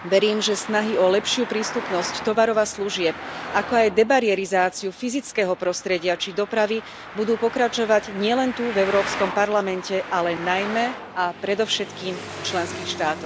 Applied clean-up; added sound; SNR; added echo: none; Traffic noise, roadway noise; 12 dB; none.